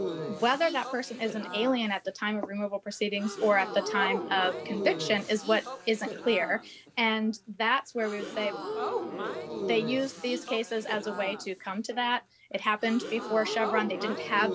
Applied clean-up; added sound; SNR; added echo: none; Crowd / Gasp; 7 dB; none.